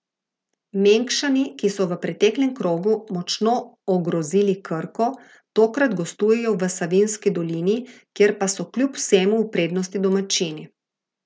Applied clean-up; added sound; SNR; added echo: none; none; none; none.